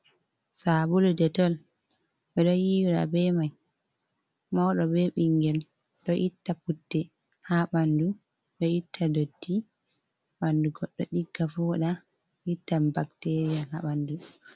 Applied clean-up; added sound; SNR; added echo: none; none; none; none.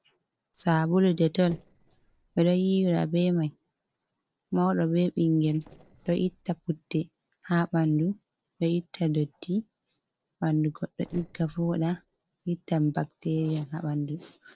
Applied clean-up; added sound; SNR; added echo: neural separator model SepFormer DNS4.